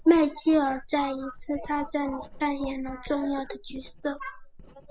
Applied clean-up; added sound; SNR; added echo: none; Writing; 17 dB; none.